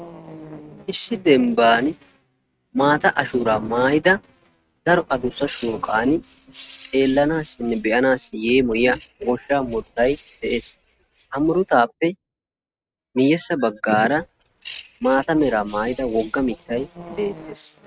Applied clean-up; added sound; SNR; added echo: neural mask model RNNoise.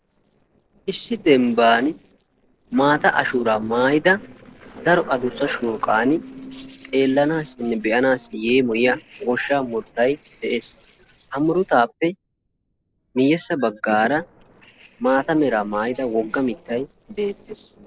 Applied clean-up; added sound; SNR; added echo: neural separator model SepFormer DNS4.